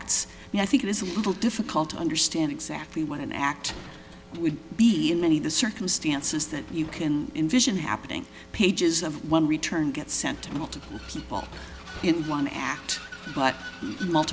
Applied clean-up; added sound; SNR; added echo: none; Vehicle; 18 dB; none.